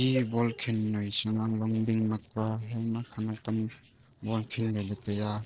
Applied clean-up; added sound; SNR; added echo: neural separator model SepFormer DNS4.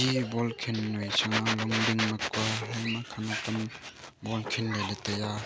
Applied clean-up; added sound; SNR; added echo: none; Drawer open or close; 18 dB; none.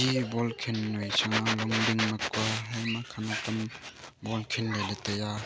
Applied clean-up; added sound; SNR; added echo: none; none; none; none.